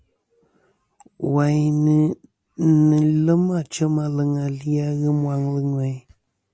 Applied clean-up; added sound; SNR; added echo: none; none; none; none.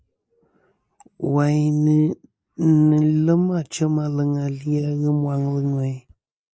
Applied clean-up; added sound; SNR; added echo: neural mask model Resemble Enhance denoiser.